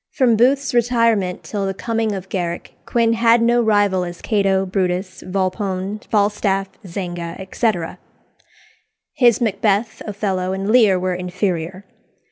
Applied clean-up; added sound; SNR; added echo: none; none; none; none.